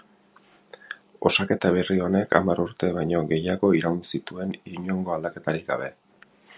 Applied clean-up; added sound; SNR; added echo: none; none; none; none.